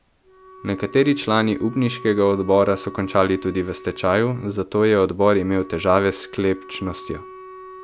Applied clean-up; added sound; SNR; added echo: none; Wind instrument, woodwind instrument; 20 dB; none.